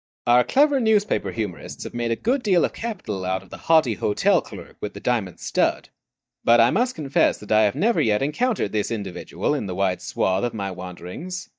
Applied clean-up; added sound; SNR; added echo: neural mask model DeepFilterNet 3.